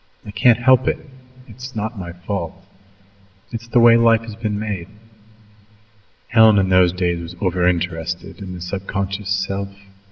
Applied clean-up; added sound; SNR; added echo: none; none; none; reverberation time 1.0 s.